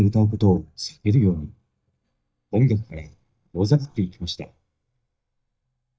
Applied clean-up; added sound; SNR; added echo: neural mask model DeepFilterNet 3.